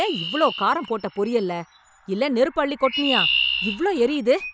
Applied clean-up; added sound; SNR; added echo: none; Chirp, tweet; 6 dB; none.